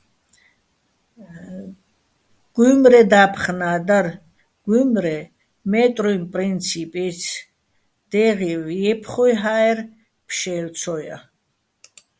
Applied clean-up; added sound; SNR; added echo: none; none; none; none.